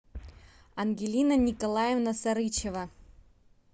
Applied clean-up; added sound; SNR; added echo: none; Boom; 19 dB; none.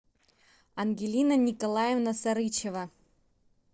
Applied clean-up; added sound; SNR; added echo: neural separator model SepFormer DNS4.